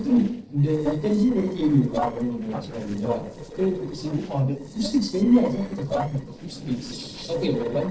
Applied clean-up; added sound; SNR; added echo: neural separator model SepFormer DNS4.